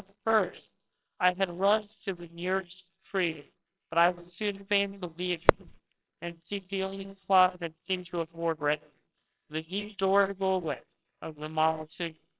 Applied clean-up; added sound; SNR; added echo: neural separator model SepFormer WHAMR!.